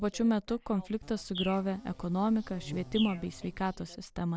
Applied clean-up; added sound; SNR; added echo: none; Insect + Bird; 14 dB; none.